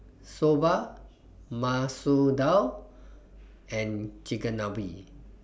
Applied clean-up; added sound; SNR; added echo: none; none; none; none.